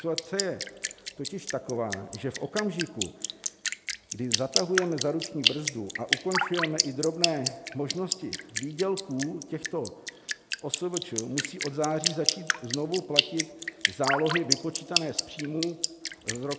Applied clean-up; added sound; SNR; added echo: none; Drip; 0 dB; none.